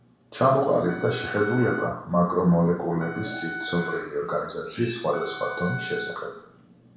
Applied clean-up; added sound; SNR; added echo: none; Wind instrument, woodwind instrument; 12 dB; reverberation time 0.7 s.